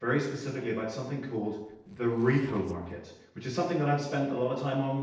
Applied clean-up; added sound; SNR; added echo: neural separator model SepFormer DNS4.